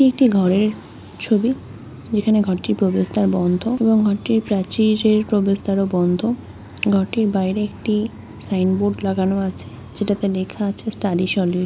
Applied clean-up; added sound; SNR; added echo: none; none; none; none.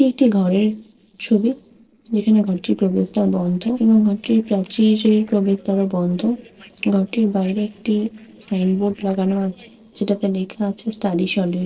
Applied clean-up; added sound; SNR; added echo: neural separator model SepFormer DNS4.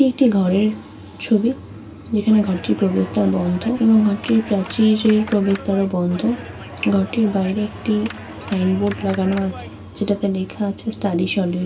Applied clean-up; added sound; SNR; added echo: none; Clapping; 17 dB; reverberation time 0.2 s.